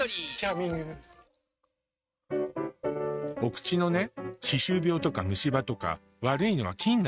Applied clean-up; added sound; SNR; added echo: neural mask model RNNoise.